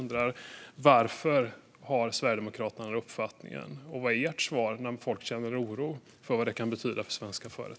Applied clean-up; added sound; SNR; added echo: none; none; none; none.